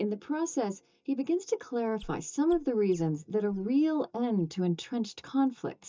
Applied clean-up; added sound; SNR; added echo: neural mask model DeepFilterNet 3.